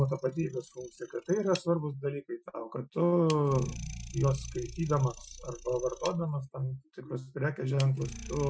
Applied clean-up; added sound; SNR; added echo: classical method Wiener filter.